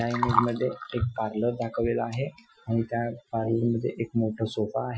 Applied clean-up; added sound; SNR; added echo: classical method Wiener filter.